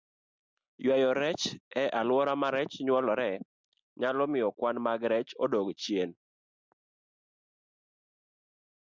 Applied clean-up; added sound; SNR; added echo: none; none; none; none.